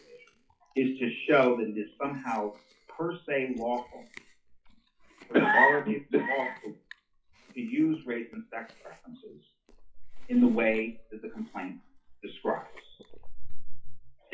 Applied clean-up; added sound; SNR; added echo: classical method WPE with log-MMSE.